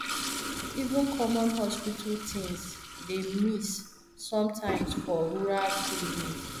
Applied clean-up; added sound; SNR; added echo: none; Toilet flush; 6 dB; none.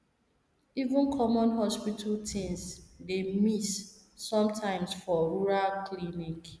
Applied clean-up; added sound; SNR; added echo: none; none; none; none.